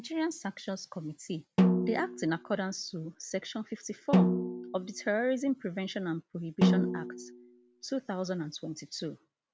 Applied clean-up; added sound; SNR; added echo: none; Snare drum; -4 dB; none.